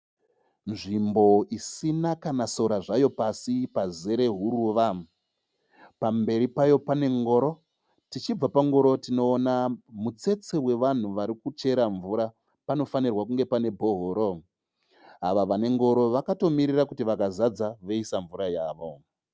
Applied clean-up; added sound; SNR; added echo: none; none; none; none.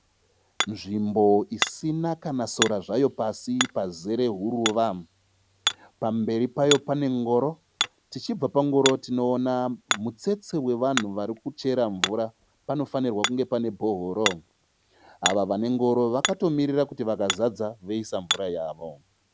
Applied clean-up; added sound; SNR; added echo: none; Hammer; 8 dB; none.